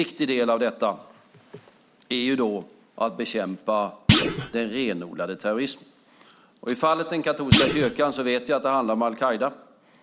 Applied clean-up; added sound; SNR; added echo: none; Thump, thud; -3 dB; none.